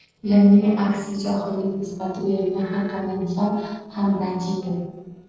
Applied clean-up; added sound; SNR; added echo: neural separator model SepFormer DNS4.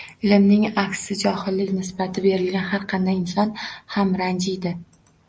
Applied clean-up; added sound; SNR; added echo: none; none; none; none.